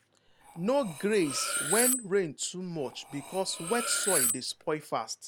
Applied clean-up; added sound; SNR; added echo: none; Cutlery, silverware; 2 dB; none.